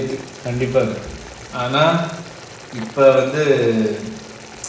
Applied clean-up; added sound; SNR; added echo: none; Boiling; 18 dB; reverberation time 1.0 s.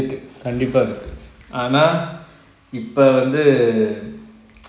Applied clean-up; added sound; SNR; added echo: none; none; none; none.